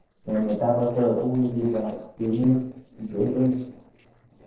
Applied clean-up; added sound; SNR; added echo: neural separator model SepFormer DNS4.